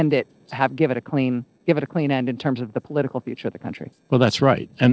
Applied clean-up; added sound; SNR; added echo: neural separator model SepFormer DNS4.